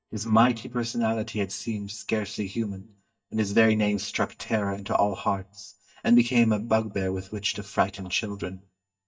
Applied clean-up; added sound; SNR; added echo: neural mask model DeepFilterNet 3.